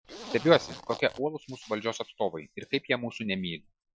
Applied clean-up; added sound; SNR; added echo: classical method Wiener filter.